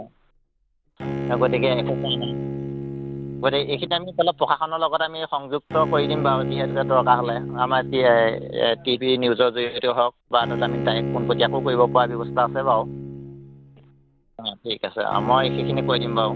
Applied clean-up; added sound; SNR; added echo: none; Bowed string instrument; 6 dB; none.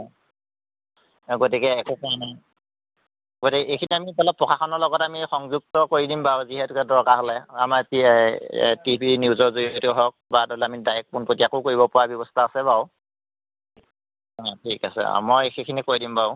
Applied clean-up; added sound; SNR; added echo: none; none; none; none.